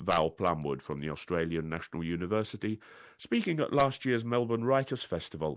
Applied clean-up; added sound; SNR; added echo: none; Chime; 10 dB; none.